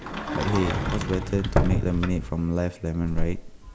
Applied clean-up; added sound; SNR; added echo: none; Alarm / Insect + Sliding door; 0 dB; none.